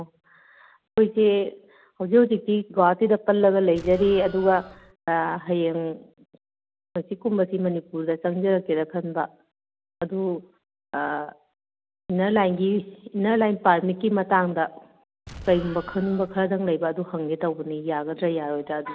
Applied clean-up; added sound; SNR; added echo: none; Explosion; 17 dB; none.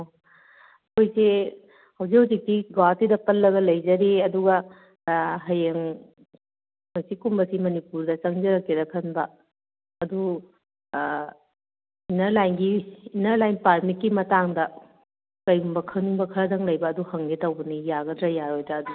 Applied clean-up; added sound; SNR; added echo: none; none; none; none.